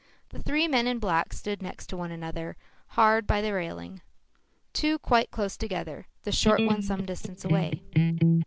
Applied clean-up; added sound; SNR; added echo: none; Electric guitar; -3 dB; none.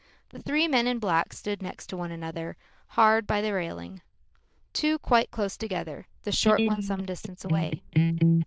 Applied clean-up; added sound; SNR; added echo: neural diffusion model UNIVERSE++.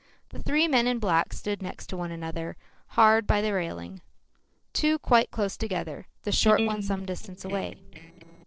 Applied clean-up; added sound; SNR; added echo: neural separator model SepFormer DNS4.